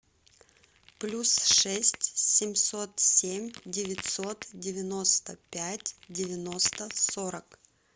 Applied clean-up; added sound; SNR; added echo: none; Crack; 19 dB; none.